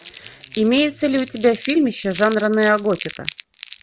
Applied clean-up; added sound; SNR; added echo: none; Crumpling, crinkling; 18 dB; none.